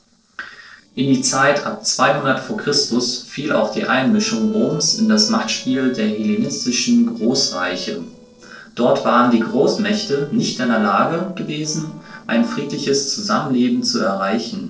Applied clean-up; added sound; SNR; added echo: neural separator model SepFormer DNS4.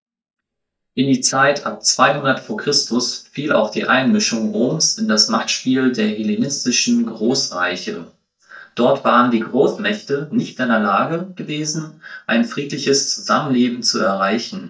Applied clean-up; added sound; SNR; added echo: neural mask model DeepFilterNet 3.